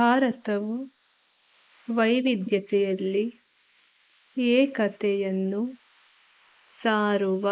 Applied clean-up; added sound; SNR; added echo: neural mask model Resemble Enhance denoiser.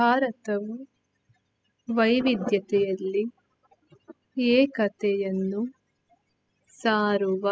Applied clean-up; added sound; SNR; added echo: classical method spectral subtraction.